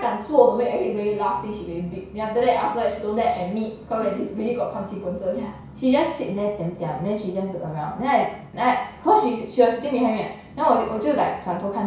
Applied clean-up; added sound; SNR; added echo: none; none; none; reverberation time 0.6 s.